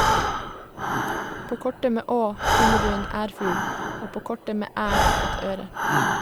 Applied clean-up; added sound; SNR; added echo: none; Breathing; -4 dB; none.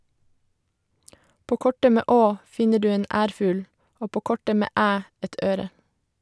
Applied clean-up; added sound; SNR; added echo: none; none; none; none.